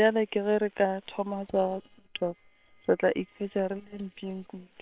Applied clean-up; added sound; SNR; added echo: neural separator model SepFormer WHAM!.